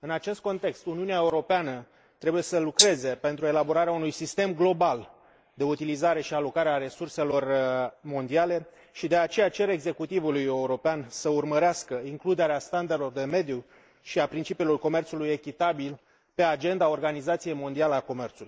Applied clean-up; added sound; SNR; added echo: neural mask model Resemble Enhance denoiser.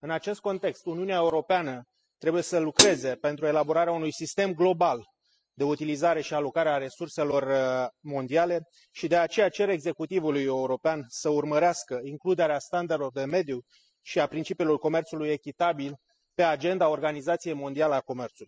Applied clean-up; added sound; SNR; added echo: classical method spectral subtraction.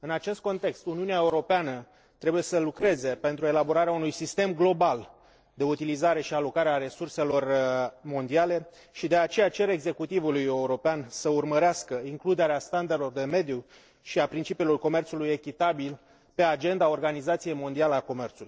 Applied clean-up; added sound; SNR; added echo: neural separator model SepFormer DNS4.